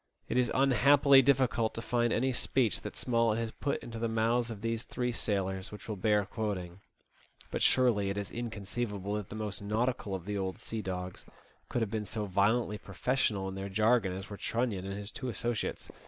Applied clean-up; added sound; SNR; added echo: none; none; none; none.